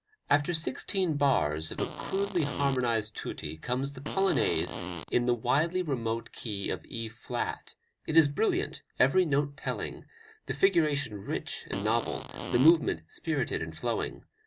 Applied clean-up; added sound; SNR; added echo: none; Fart; 9 dB; none.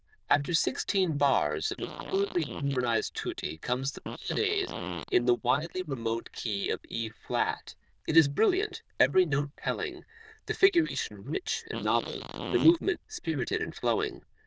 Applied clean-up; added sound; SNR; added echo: neural diffusion model UNIVERSE++.